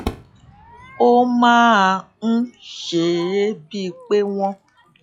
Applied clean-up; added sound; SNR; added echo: classical method log-MMSE.